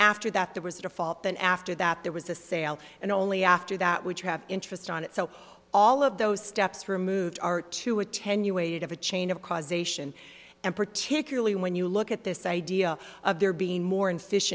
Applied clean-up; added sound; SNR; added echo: none; none; none; none.